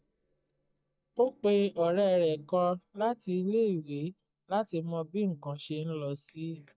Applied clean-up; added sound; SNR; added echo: neural mask model DeepFilterNet 3.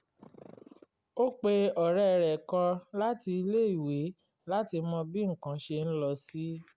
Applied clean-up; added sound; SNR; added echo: none; none; none; none.